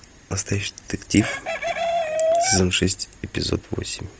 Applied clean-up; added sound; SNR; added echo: none; Chicken, rooster; 1 dB; none.